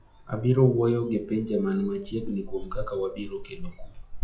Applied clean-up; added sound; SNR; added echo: classical method WPE with log-MMSE.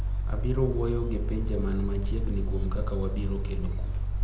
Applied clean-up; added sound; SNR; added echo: none; Mechanical fan; -4 dB; reverberation time 0.8 s.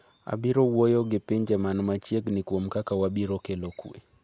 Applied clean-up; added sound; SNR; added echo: none; none; none; none.